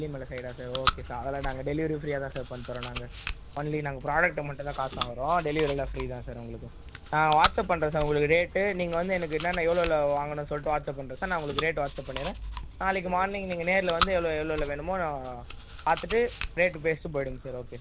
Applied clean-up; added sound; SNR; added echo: none; Chewing, mastication; 8 dB; none.